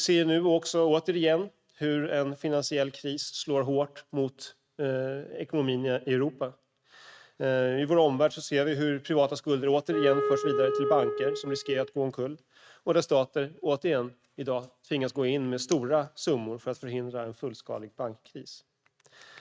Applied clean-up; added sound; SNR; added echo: neural mask model RNNoise.